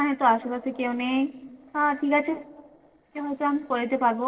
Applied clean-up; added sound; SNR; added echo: neural separator model SepFormer DNS4.